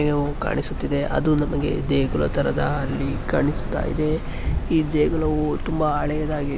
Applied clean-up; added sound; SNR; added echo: none; Thunder; 12 dB; none.